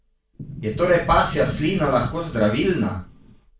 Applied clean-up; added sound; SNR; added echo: none; Sliding door; 11 dB; reverberation time 0.3 s.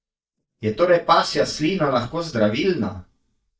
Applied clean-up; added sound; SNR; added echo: neural mask model DeepFilterNet 3.